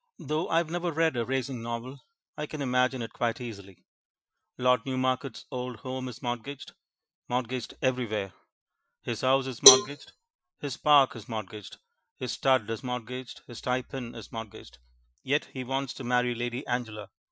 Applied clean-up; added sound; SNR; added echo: classical method Wiener filter.